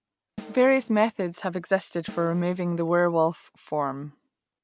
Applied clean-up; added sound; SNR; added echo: none; Snare drum; 18 dB; none.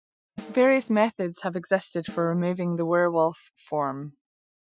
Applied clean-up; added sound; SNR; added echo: classical method Wiener filter.